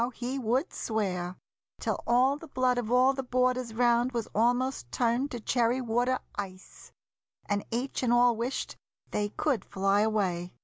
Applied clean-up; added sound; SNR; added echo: none; none; none; none.